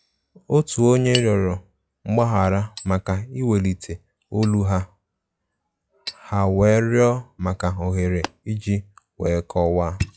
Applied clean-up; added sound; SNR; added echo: classical method log-MMSE.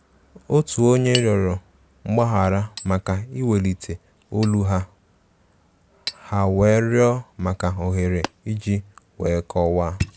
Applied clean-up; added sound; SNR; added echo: none; Hammer; 16 dB; none.